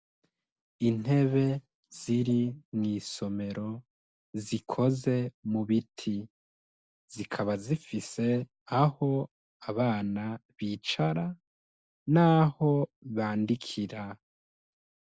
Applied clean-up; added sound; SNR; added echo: none; none; none; none.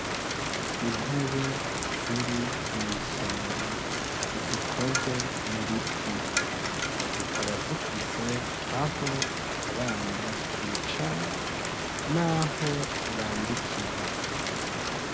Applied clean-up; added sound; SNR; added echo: none; Rain; -4 dB; none.